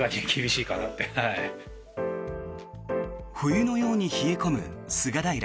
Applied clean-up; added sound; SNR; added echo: none; none; none; none.